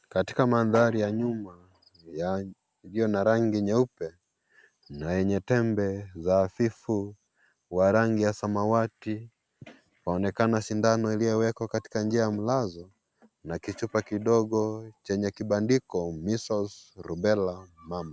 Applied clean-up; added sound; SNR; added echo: none; none; none; none.